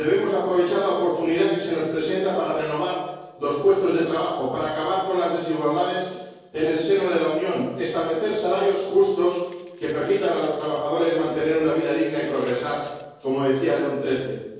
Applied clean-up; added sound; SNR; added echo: neural separator model SepFormer DNS4.